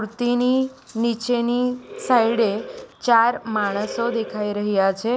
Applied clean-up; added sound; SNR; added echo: none; Animal; 12 dB; none.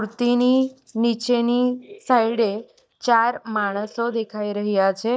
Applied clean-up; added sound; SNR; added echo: neural mask model DeepFilterNet 3.